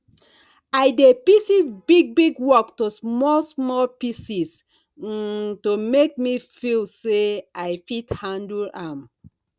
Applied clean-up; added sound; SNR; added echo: none; none; none; none.